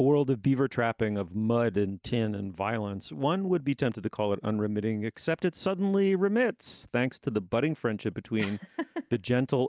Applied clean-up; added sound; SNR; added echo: none; none; none; none.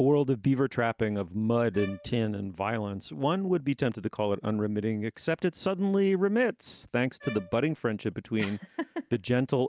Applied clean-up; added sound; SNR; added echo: none; Bowed string instrument; 20 dB; none.